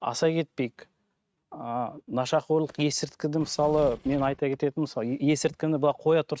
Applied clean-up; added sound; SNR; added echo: neural mask model RNNoise.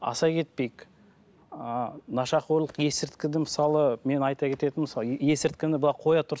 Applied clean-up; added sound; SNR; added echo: none; none; none; none.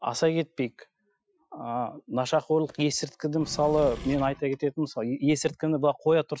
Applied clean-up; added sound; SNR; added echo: classical method Wiener filter.